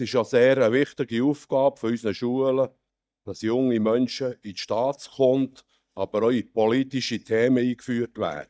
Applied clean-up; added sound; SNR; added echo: neural mask model DeepFilterNet 3.